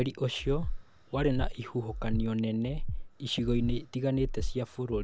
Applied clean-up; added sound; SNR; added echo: none; Breathing; 3 dB; none.